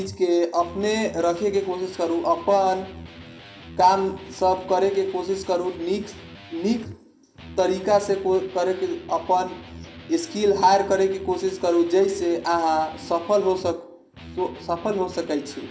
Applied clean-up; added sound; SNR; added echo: none; Electric guitar; 18 dB; reverberation time 0.3 s.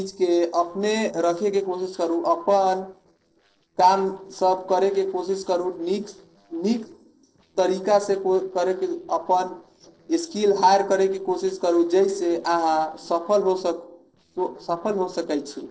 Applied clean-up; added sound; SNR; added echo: neural separator model SepFormer DNS4.